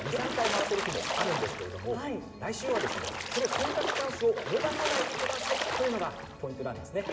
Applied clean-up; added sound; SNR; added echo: none; Splash, splatter; 2 dB; reverberation time 2.7 s.